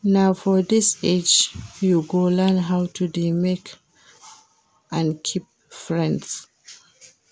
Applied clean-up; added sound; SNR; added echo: none; none; none; none.